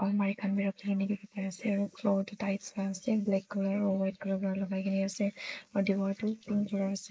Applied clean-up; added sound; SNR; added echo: neural mask model Resemble Enhance denoiser.